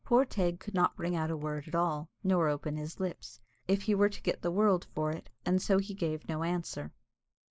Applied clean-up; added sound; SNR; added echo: neural mask model Resemble Enhance denoiser.